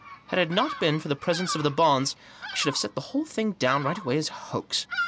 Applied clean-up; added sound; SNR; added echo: none; Bird vocalization, bird call, bird song; 11 dB; none.